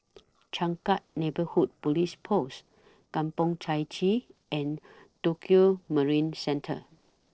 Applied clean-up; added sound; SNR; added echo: neural separator model SepFormer DNS4.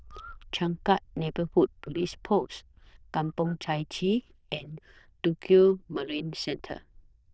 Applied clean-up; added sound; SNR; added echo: neural diffusion model UNIVERSE++.